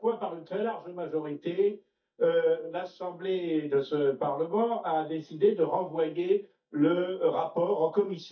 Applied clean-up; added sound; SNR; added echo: neural mask model DeepFilterNet 3.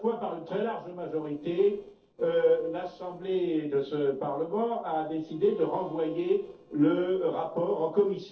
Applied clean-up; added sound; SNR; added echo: neural separator model SepFormer DNS4.